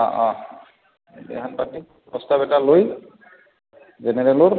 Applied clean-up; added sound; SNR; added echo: none; none; none; none.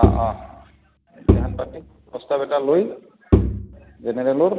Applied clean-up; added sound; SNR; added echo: none; Bowed string instrument; -2 dB; none.